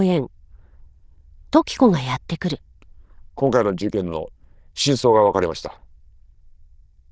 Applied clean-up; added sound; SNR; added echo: neural diffusion model UNIVERSE++.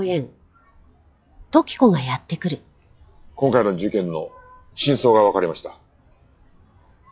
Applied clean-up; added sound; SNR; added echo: classical method log-MMSE.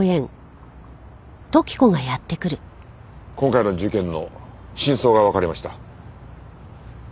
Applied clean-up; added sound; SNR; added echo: none; none; none; none.